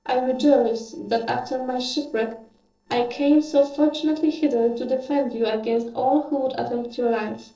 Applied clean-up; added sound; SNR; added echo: neural separator model SepFormer DNS4.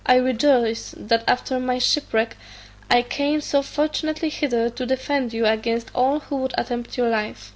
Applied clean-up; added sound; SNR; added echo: none; none; none; none.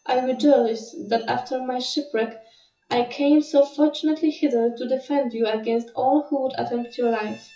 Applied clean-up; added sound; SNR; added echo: classical method WPE with log-MMSE.